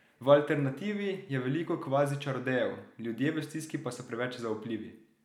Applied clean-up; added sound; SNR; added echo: none; none; none; none.